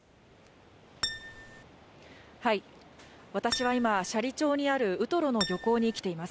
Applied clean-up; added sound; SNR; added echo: none; Acoustic guitar; 6 dB; none.